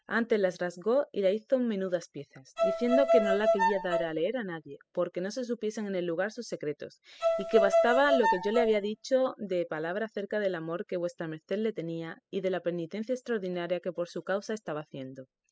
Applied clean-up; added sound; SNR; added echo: classical method spectral subtraction.